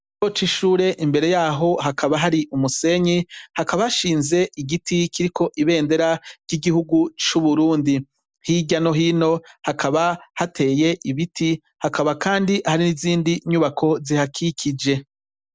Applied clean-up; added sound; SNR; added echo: none; none; none; none.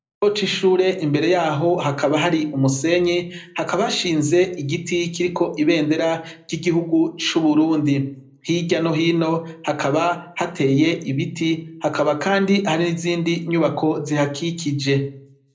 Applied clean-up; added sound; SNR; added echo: none; none; none; reverberation time 0.5 s.